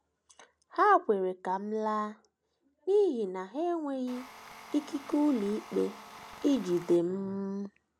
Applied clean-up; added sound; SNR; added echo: none; Tools; 17 dB; none.